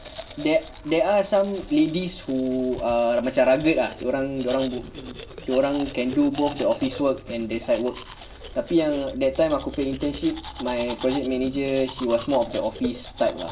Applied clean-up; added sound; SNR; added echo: none; Domestic sounds, home sounds; 15 dB; reverberation time 0.4 s.